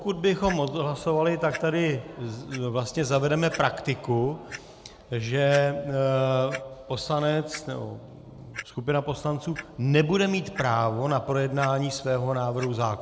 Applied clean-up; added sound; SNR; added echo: none; Clock; 19 dB; none.